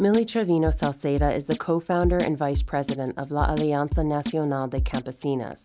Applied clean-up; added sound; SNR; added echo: none; Drum kit; 6 dB; none.